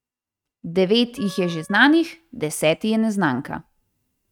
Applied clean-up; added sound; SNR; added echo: neural mask model RNNoise.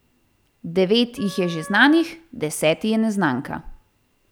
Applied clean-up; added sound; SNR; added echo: none; Wind instrument, woodwind instrument; 19 dB; none.